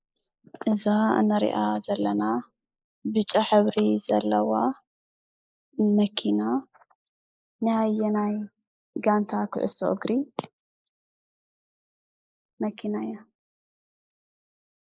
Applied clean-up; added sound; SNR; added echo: neural mask model Resemble Enhance denoiser.